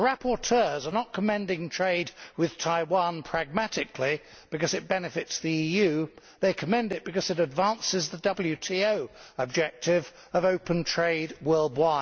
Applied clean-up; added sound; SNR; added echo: none; none; none; none.